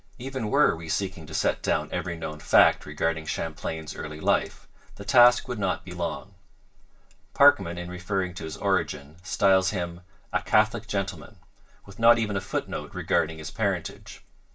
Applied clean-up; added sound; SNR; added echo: none; none; none; reverberation time 0.2 s.